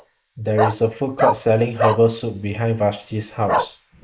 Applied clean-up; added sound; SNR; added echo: neural mask model Resemble Enhance denoiser.